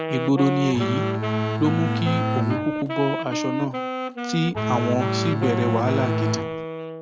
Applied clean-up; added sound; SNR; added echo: none; Wind instrument, woodwind instrument + Bowed string instrument; 0 dB; none.